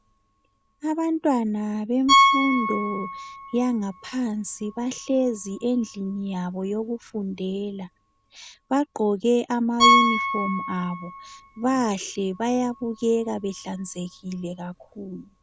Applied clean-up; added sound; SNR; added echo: none; Piano; 2 dB; none.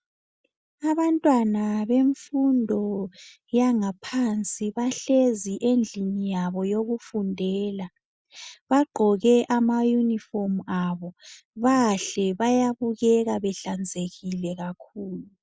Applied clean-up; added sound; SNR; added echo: none; none; none; none.